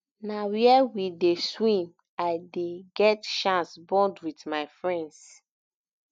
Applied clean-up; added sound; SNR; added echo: none; none; none; none.